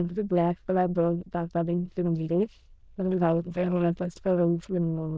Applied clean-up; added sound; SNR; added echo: neural diffusion model UNIVERSE++.